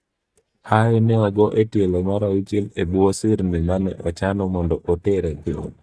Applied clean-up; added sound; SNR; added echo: neural mask model DeepFilterNet 3.